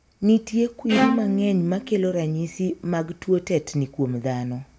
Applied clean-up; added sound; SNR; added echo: none; Bowed string instrument; 6 dB; none.